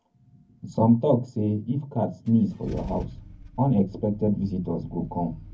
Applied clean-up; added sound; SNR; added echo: none; Idling / Engine starting / Car; 17 dB; reverberation time 0.3 s.